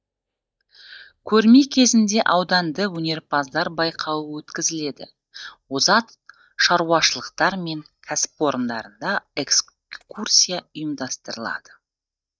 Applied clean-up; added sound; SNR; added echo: neural mask model DeepFilterNet 3.